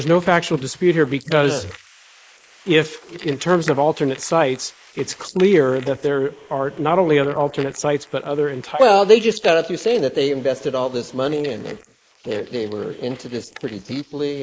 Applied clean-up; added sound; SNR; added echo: neural mask model Resemble Enhance denoiser.